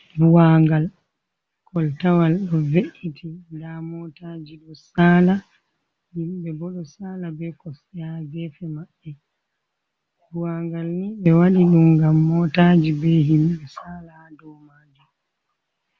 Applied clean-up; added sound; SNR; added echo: none; none; none; none.